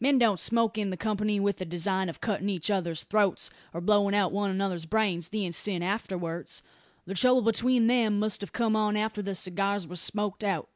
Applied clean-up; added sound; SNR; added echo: none; none; none; none.